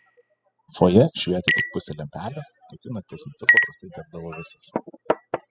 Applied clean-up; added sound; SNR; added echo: classical method spectral subtraction.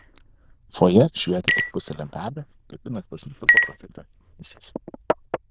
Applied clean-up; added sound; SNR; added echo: neural diffusion model UNIVERSE++.